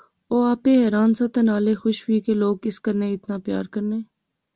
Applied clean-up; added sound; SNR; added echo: none; none; none; none.